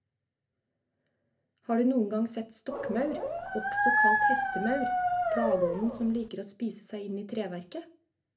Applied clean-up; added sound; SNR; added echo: none; Dog; -5 dB; reverberation time 0.3 s.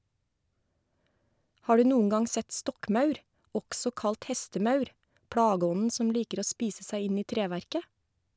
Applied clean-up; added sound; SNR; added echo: none; none; none; none.